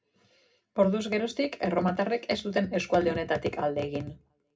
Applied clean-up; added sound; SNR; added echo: none; none; none; reverberation time 0.2 s.